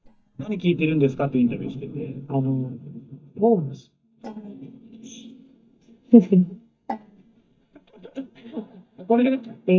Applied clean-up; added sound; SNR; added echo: neural mask model DeepFilterNet 3.